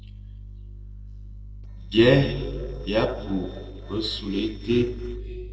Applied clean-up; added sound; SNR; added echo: neural separator model SepFormer DNS4.